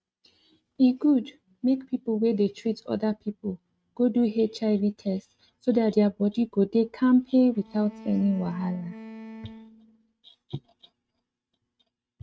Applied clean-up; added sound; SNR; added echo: neural mask model RNNoise.